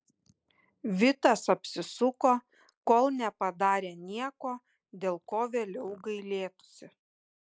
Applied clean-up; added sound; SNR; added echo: neural mask model Resemble Enhance denoiser.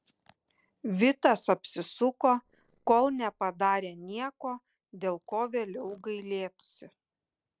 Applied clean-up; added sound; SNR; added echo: neural separator model SepFormer DNS4.